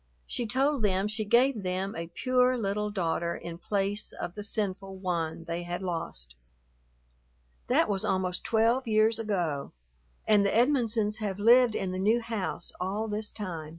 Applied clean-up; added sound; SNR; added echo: none; none; none; none.